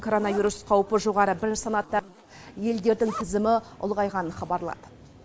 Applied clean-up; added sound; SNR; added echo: none; Zipper (clothing); 18 dB; none.